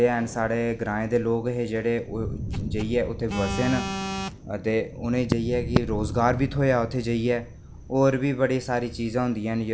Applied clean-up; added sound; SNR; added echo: none; Thunder; 11 dB; none.